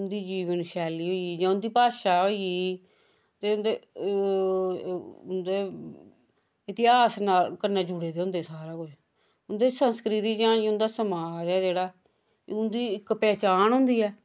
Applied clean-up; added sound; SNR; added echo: none; none; none; none.